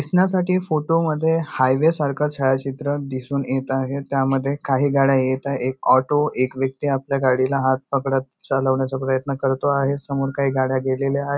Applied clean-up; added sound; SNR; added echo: none; none; none; none.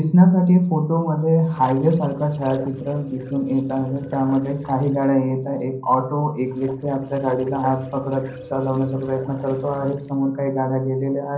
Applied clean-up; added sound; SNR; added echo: neural separator model SepFormer DNS4.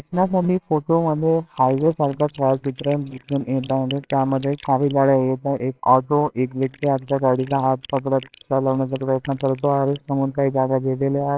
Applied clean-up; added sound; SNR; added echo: neural separator model SepFormer WHAMR!.